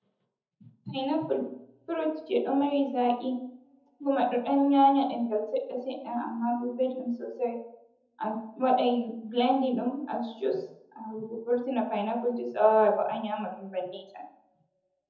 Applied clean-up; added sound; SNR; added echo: none; none; none; reverberation time 0.7 s.